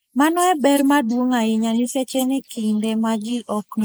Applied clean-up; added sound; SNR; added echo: neural mask model Resemble Enhance denoiser.